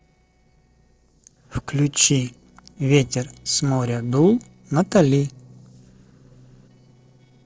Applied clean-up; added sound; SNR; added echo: neural separator model SepFormer DNS4.